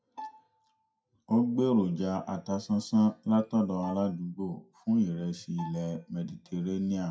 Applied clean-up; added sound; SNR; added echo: classical method WPE with log-MMSE.